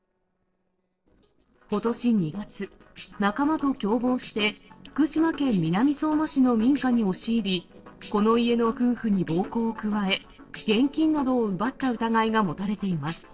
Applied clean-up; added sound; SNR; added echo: neural separator model SepFormer DNS4.